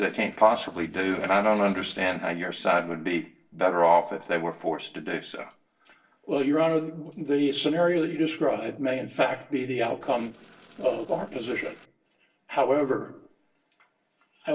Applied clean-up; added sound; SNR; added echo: neural separator model SepFormer DNS4.